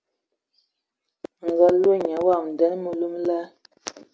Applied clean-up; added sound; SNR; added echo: none; none; none; none.